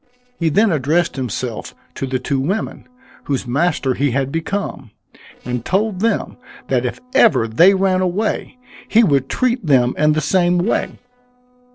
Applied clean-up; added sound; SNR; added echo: neural separator model SepFormer DNS4.